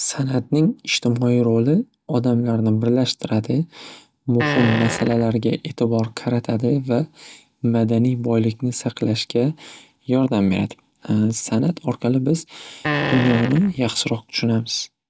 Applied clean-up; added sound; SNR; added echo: none; Fart; 5 dB; none.